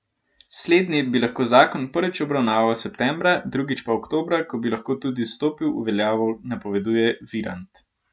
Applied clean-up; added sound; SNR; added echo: none; none; none; none.